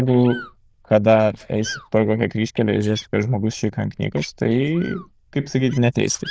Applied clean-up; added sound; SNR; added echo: neural diffusion model UNIVERSE++.